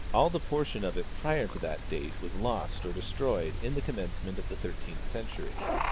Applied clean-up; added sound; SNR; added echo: none; Cricket; 0 dB; none.